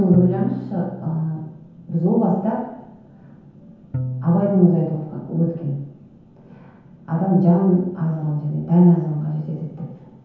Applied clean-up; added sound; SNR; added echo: none; Bowed string instrument; 14 dB; reverberation time 0.9 s.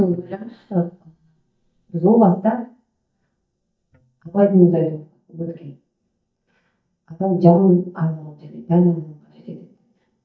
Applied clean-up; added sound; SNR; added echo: neural mask model DeepFilterNet 3.